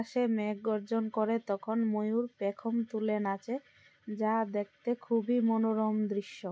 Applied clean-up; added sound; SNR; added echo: none; none; none; none.